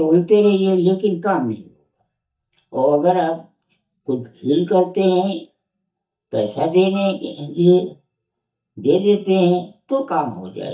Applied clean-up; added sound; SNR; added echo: neural mask model DeepFilterNet 3.